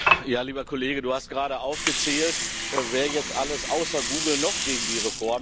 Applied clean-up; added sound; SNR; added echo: none; Water; 1 dB; none.